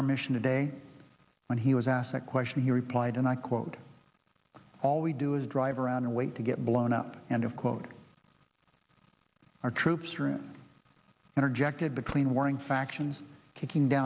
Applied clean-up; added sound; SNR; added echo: none; Tools; 12 dB; none.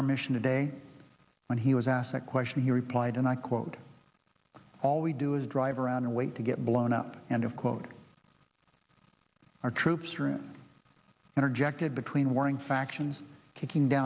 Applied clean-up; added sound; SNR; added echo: none; none; none; none.